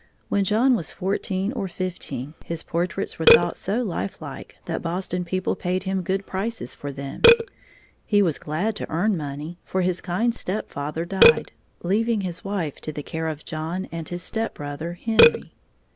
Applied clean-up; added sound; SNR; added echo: none; Burping, eructation; 2 dB; none.